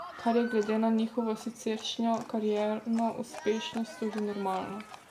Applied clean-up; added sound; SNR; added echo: none; Livestock, farm animals, working animals; 15 dB; none.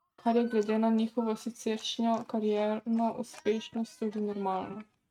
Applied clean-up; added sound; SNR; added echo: neural mask model RNNoise.